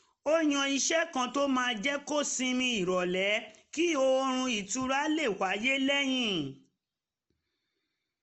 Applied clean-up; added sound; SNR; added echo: none; none; none; none.